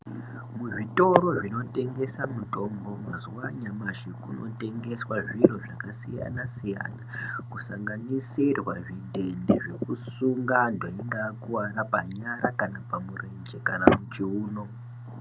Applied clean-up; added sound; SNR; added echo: none; none; none; none.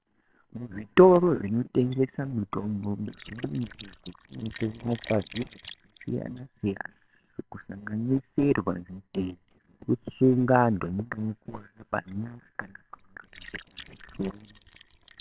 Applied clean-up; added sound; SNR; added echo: neural separator model SepFormer WHAMR!.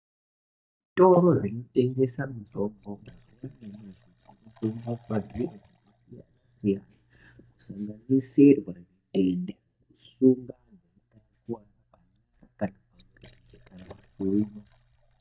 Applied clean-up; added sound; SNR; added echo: neural mask model DeepFilterNet 3.